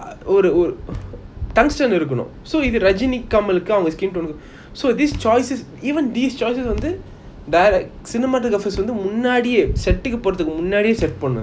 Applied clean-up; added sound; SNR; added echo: none; Thump, thud; 20 dB; none.